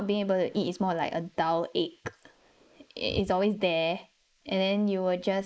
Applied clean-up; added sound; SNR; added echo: neural mask model Resemble Enhance denoiser.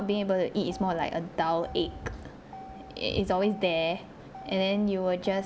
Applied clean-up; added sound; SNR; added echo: none; Motor vehicle (road); 19 dB; none.